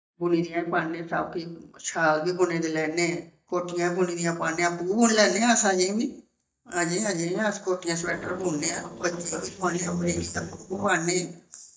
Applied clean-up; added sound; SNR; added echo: neural mask model DeepFilterNet 3.